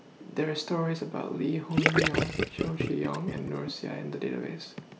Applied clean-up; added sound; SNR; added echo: none; Gurgling / Liquid; -3 dB; none.